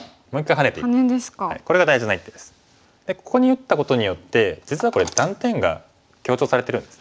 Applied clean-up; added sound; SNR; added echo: none; none; none; none.